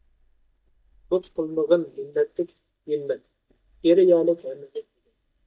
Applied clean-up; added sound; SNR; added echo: neural mask model DeepFilterNet 3.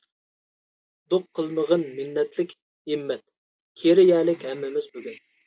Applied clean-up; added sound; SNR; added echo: none; none; none; none.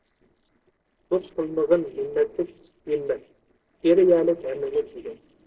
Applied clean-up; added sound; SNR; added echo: neural separator model SepFormer DNS4.